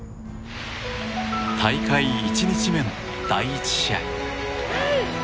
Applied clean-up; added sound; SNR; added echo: none; Insect / Frog; 12 dB; none.